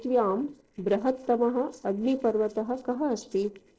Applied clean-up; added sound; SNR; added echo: neural separator model SepFormer DNS4.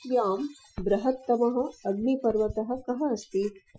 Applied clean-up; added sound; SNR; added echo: classical method Wiener filter.